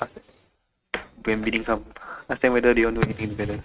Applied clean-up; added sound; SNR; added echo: neural mask model RNNoise.